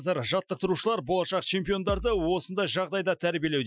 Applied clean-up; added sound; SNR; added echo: classical method Wiener filter.